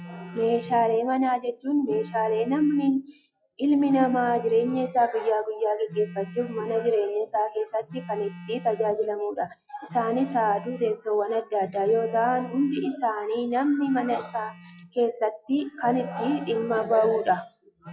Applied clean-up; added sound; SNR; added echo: classical method log-MMSE.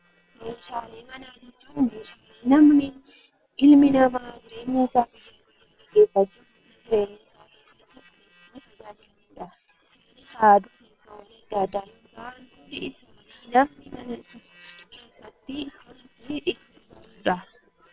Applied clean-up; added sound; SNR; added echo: neural separator model SepFormer WHAM!.